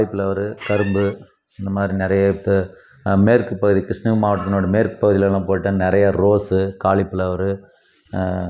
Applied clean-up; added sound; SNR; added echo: none; Squeak; 13 dB; none.